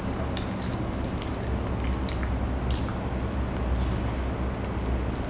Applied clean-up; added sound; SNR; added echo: none; none; none; none.